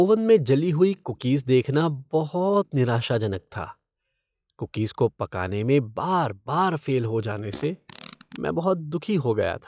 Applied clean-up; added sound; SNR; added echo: classical method log-MMSE.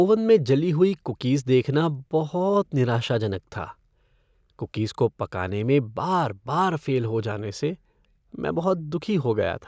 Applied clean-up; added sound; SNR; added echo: none; none; none; none.